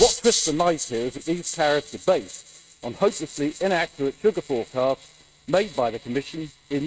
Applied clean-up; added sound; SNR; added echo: neural mask model RNNoise.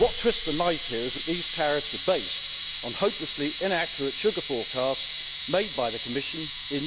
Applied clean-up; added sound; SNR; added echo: none; Camera; -4 dB; none.